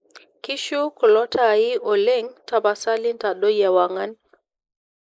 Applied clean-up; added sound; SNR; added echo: neural mask model Resemble Enhance denoiser.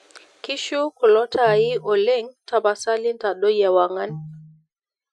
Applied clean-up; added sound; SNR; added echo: classical method Wiener filter.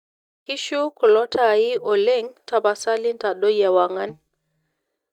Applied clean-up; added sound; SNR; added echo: neural mask model DeepFilterNet 3.